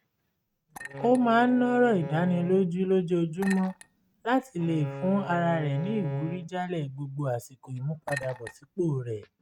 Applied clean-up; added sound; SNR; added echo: neural mask model RNNoise.